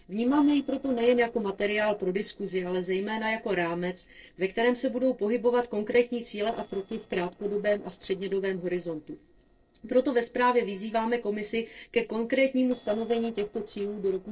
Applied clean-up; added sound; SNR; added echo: neural separator model SepFormer DNS4.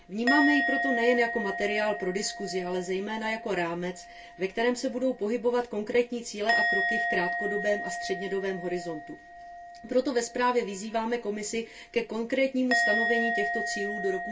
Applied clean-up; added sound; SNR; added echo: none; Musical instrument; 3 dB; reverberation time 0.2 s.